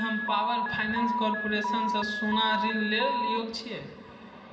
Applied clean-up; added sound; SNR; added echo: none; Alarm; 0 dB; reverberation time 1.7 s.